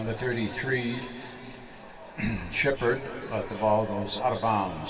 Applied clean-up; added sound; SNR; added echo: none; none; none; reverberation time 2.8 s.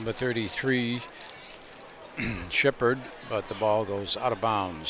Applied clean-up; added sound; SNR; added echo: none; none; none; none.